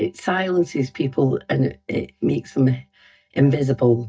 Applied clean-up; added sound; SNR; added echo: neural mask model DeepFilterNet 3.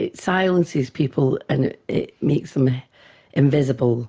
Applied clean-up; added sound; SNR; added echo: none; none; none; none.